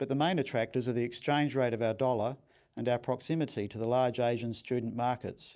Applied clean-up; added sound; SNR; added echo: none; none; none; none.